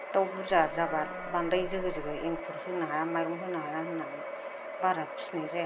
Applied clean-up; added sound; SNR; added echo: none; Livestock, farm animals, working animals; 11 dB; none.